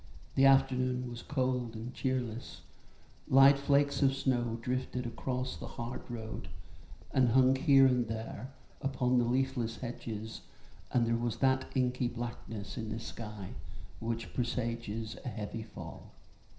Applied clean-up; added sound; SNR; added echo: none; Bird vocalization, bird call, bird song; 11 dB; reverberation time 0.5 s.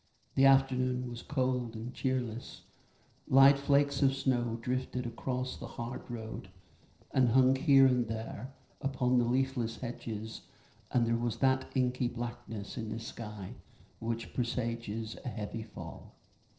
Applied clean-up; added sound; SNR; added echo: neural separator model SepFormer DNS4.